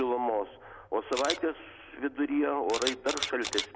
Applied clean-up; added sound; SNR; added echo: none; Camera; 8 dB; none.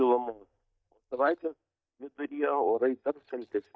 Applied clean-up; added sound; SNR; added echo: neural mask model DeepFilterNet 3.